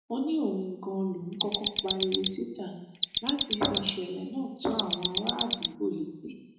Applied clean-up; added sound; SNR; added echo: none; Mechanisms; -2 dB; reverberation time 0.9 s.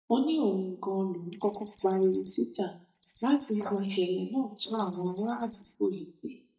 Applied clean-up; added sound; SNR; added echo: neural mask model DeepFilterNet 3.